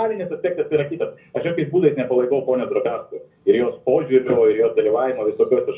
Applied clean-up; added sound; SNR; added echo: none; none; none; reverberation time 0.4 s.